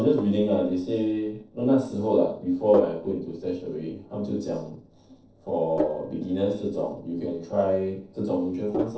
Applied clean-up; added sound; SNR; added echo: neural separator model SepFormer DNS4.